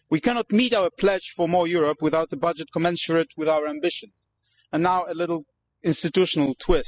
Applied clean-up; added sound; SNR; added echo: classical method spectral subtraction.